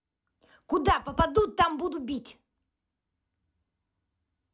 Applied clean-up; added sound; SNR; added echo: none; none; none; none.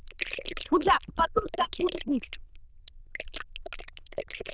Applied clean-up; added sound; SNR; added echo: neural diffusion model UNIVERSE++.